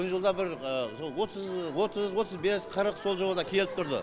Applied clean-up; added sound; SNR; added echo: none; Electric guitar; 19 dB; none.